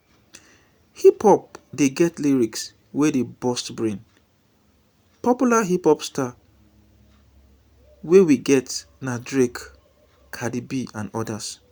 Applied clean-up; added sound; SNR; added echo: none; none; none; none.